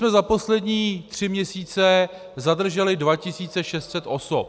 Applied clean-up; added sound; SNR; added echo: none; none; none; none.